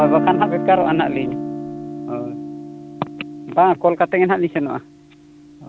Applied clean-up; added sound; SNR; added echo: none; Guitar; 6 dB; none.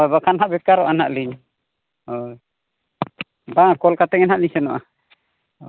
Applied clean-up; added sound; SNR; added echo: none; none; none; none.